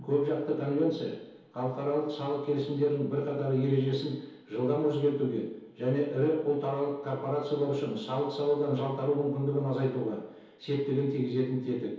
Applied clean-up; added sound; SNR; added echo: none; none; none; reverberation time 2.2 s.